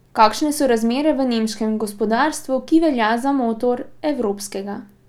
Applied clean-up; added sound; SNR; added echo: none; none; none; none.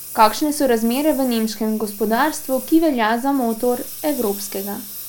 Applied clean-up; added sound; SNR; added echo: none; Engine; 15 dB; none.